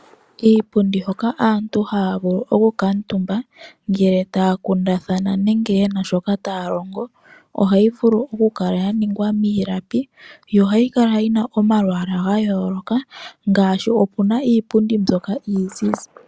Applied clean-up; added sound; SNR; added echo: none; none; none; none.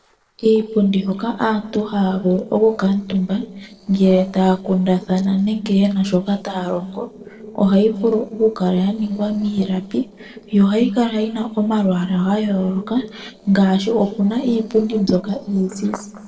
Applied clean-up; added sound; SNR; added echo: neural separator model SepFormer DNS4.